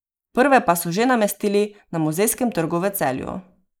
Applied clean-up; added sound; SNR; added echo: neural mask model Resemble Enhance denoiser.